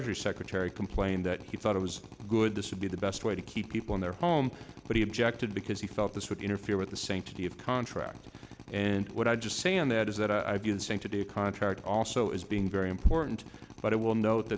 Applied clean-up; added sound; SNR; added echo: none; Drill; 18 dB; none.